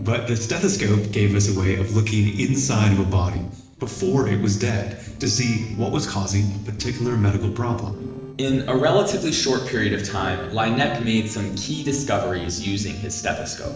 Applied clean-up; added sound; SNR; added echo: neural separator model SepFormer DNS4.